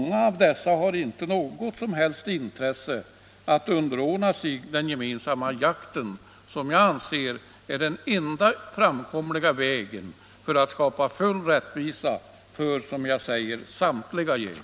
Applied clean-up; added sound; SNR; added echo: none; none; none; none.